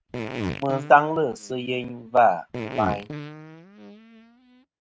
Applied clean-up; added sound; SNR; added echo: neural mask model RNNoise.